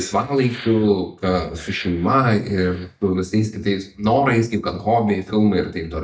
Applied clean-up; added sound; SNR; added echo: neural mask model DeepFilterNet 3.